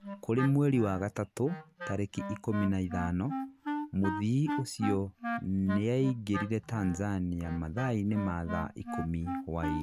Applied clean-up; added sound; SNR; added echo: none; Wind instrument, woodwind instrument; 8 dB; none.